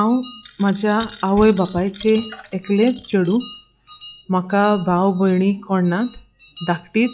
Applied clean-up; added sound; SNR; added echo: classical method log-MMSE.